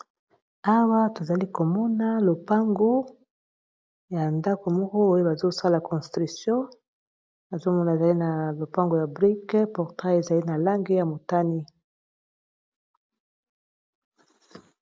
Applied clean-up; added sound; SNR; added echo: none; none; none; none.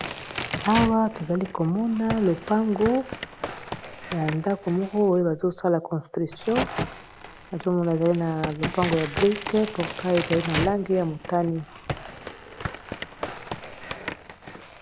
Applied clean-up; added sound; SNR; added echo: none; Crack; 8 dB; none.